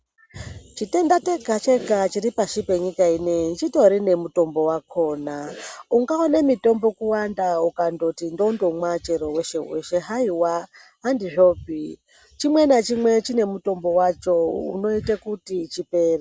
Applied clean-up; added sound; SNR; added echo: none; none; none; none.